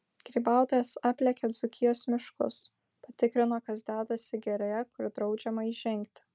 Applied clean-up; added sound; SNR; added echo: none; none; none; none.